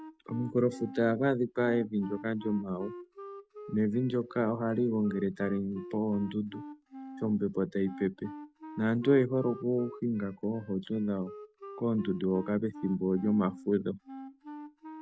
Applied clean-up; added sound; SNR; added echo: none; Wind instrument, woodwind instrument; 16 dB; none.